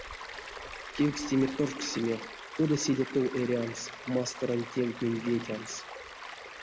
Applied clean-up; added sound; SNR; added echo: none; Stream; 11 dB; none.